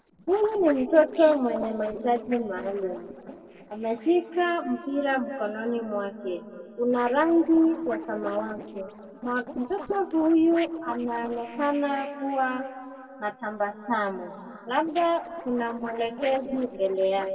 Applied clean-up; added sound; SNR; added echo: neural separator model SepFormer DNS4.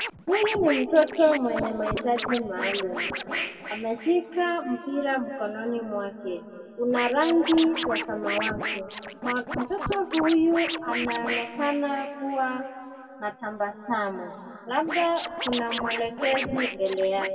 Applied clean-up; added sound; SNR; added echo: none; Scratching (performance technique); 8 dB; reverberation time 2.4 s.